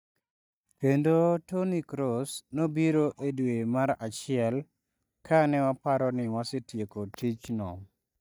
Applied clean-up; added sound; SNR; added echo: neural mask model DeepFilterNet 3.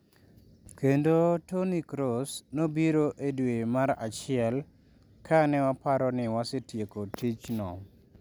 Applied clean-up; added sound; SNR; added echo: none; none; none; none.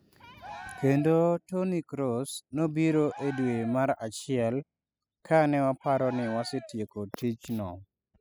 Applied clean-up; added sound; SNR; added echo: classical method spectral subtraction.